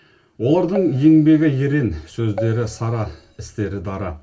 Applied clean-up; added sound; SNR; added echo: none; Keyboard (musical); 15 dB; reverberation time 0.2 s.